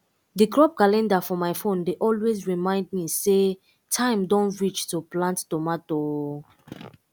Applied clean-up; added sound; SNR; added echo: none; none; none; none.